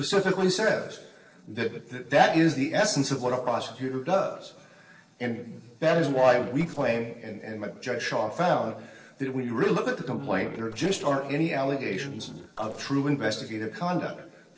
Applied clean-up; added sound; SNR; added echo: neural separator model SepFormer DNS4.